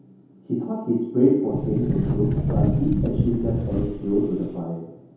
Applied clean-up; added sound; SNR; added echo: none; Sliding door; 0 dB; reverberation time 0.8 s.